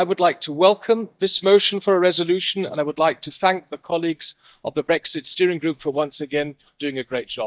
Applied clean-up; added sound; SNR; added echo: neural mask model DeepFilterNet 3.